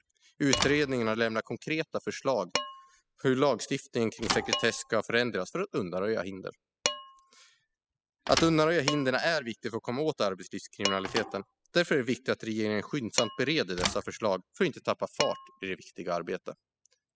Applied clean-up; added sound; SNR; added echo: classical method spectral subtraction.